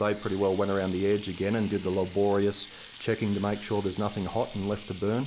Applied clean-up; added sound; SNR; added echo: none; Sink (filling or washing) / Water tap, faucet; 14 dB; none.